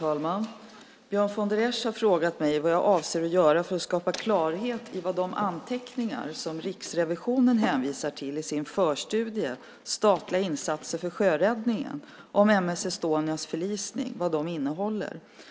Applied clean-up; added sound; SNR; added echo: none; none; none; none.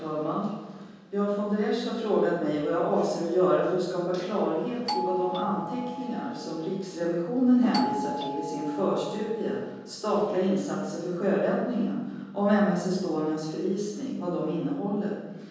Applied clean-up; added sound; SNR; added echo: none; Doorbell; 8 dB; reverberation time 1.3 s.